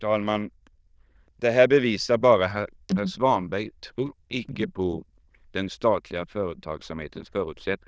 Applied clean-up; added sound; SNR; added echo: neural diffusion model UNIVERSE++.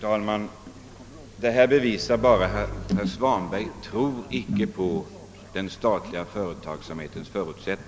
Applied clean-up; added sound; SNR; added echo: none; Motorcycle / Engine; 16 dB; none.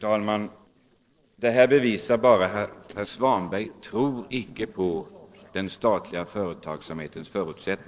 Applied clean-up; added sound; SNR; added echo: neural separator model SepFormer DNS4.